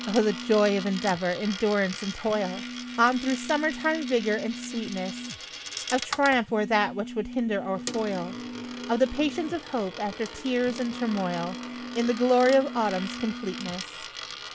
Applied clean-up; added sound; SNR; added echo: none; Coin (dropping) + Telephone; 9 dB; none.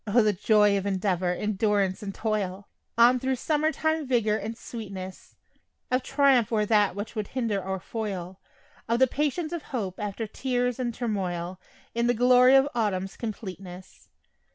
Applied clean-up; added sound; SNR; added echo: none; none; none; none.